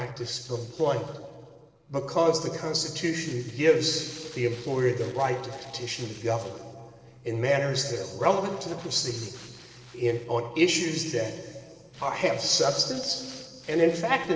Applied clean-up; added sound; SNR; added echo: neural separator model SepFormer DNS4.